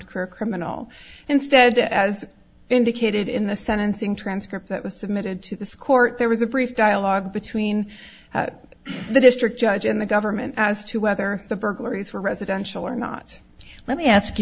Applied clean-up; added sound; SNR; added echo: none; none; none; none.